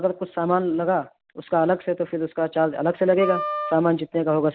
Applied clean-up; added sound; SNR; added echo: none; Wind instrument, woodwind instrument; 9 dB; none.